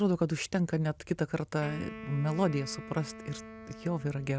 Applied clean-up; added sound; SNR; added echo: none; Wind instrument, woodwind instrument; 15 dB; none.